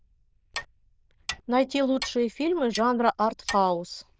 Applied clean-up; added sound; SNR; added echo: neural diffusion model UNIVERSE++.